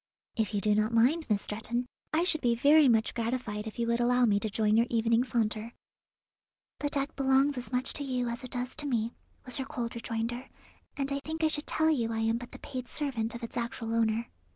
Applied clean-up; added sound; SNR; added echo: none; none; none; none.